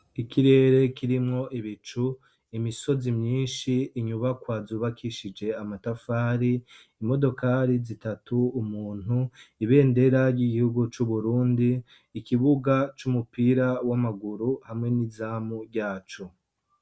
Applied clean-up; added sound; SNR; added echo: none; none; none; none.